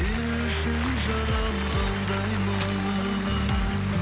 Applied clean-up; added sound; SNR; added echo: none; Applause / Cheering; 10 dB; none.